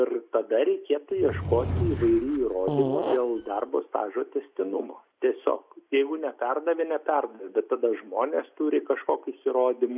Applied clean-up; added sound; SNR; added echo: none; Fart / Drawer open or close; 4 dB; none.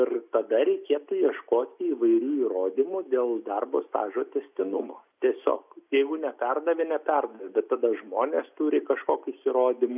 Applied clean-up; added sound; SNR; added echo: none; none; none; none.